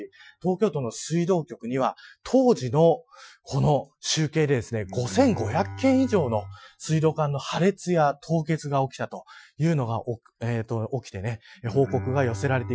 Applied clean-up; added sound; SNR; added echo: classical method Wiener filter.